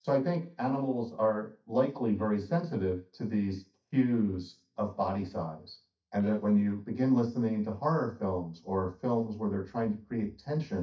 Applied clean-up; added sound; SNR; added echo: neural mask model DeepFilterNet 3.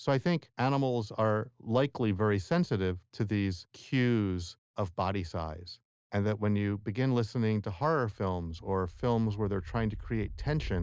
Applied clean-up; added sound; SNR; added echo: none; none; none; none.